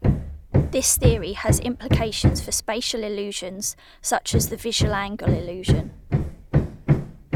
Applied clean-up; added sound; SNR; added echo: none; Hammer; -4 dB; none.